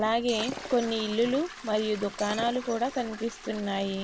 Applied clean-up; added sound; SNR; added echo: none; Shatter + Toilet flush; 13 dB; none.